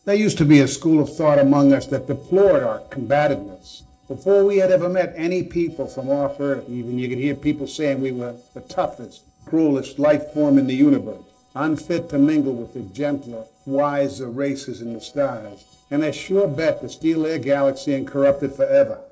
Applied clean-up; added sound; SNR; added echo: neural separator model SepFormer DNS4.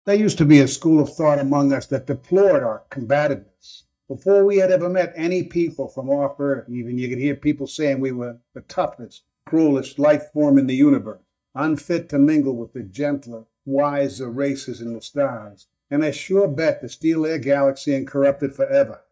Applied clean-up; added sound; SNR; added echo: neural mask model DeepFilterNet 3.